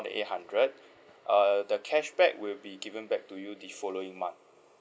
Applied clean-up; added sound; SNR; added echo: none; none; none; none.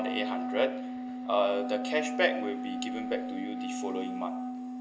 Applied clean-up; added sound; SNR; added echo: none; Wind instrument, woodwind instrument; 2 dB; reverberation time 2.4 s.